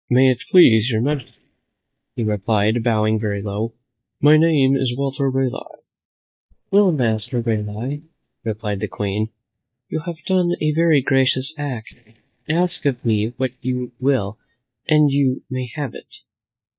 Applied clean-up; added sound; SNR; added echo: neural mask model DeepFilterNet 3.